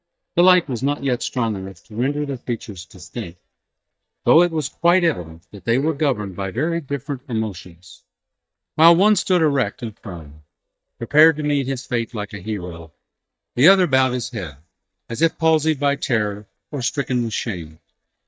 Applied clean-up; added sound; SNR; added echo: neural mask model DeepFilterNet 3.